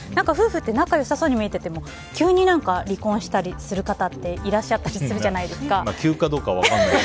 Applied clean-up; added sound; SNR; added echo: none; none; none; none.